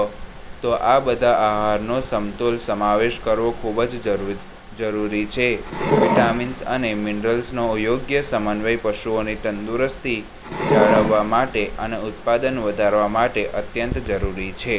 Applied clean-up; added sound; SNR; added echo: none; Wood; 1 dB; none.